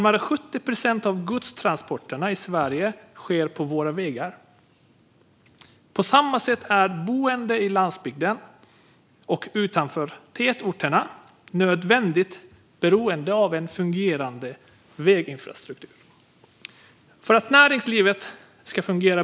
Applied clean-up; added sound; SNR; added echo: none; none; none; none.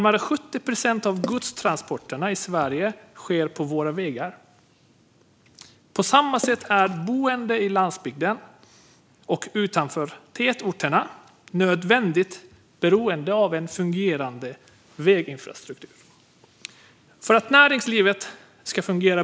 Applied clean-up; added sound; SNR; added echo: none; Water / Splash, splatter; 16 dB; none.